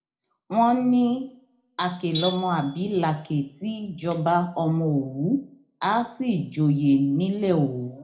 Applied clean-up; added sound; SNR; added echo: none; Tools; 15 dB; reverberation time 0.4 s.